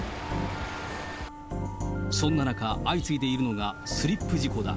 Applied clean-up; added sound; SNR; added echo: none; Telephone + Wind instrument, woodwind instrument; 14 dB; none.